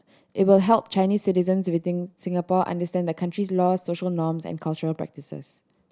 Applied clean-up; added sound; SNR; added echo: none; none; none; none.